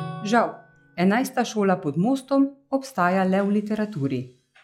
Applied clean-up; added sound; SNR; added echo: classical method log-MMSE.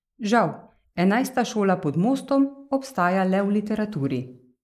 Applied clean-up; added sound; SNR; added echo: neural mask model Resemble Enhance denoiser.